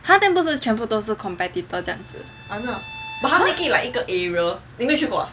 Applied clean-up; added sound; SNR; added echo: none; Bowed string instrument; 19 dB; none.